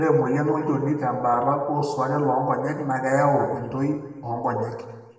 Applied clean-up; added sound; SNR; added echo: none; none; none; reverberation time 1.0 s.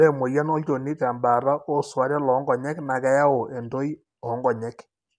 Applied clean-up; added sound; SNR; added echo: none; none; none; none.